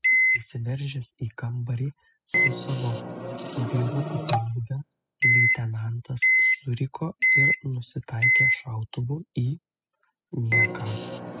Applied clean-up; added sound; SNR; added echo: classical method spectral subtraction.